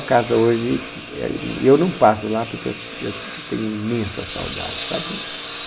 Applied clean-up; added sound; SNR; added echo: none; Engine; 11 dB; reverberation time 0.5 s.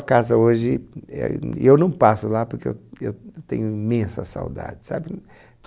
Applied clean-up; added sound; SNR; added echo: none; none; none; none.